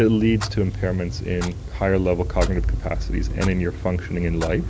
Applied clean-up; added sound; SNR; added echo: none; Clock; 4 dB; none.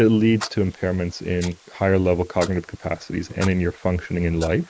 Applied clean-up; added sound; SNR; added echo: neural mask model Resemble Enhance denoiser.